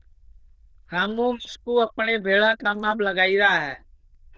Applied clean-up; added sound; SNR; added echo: neural diffusion model UNIVERSE++.